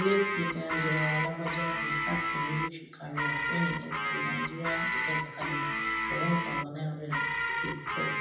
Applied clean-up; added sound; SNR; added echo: none; Guitar; -2 dB; reverberation time 0.8 s.